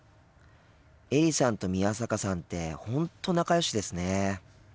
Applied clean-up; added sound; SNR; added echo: none; none; none; none.